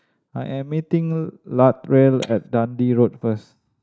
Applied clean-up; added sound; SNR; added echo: neural mask model DeepFilterNet 3.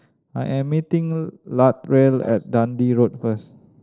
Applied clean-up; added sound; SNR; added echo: neural separator model SepFormer DNS4.